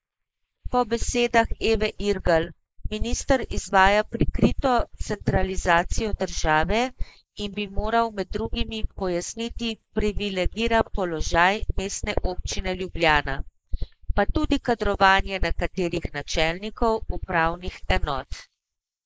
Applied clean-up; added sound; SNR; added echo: neural mask model Resemble Enhance denoiser.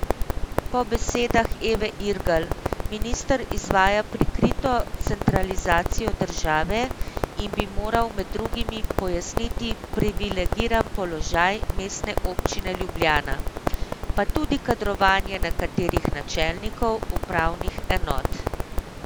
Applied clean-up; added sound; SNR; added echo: none; Crackle; 1 dB; none.